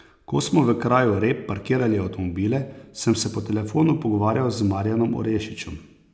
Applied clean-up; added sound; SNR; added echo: none; none; none; none.